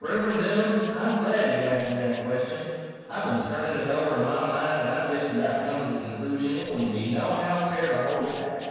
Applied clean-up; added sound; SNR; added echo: neural separator model SepFormer DNS4.